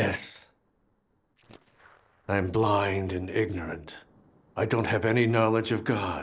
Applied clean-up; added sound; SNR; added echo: neural separator model SepFormer DNS4.